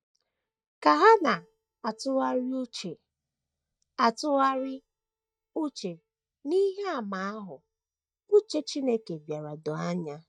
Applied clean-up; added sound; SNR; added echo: neural mask model DeepFilterNet 3.